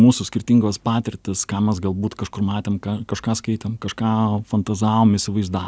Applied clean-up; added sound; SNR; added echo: none; none; none; none.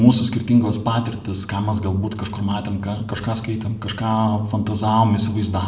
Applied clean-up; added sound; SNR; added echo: none; none; none; reverberation time 0.9 s.